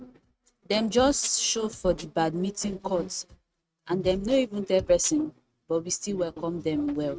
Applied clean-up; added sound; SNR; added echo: neural mask model RNNoise.